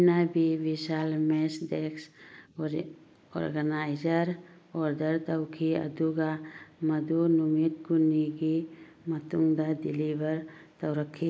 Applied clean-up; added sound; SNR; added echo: neural mask model Resemble Enhance denoiser.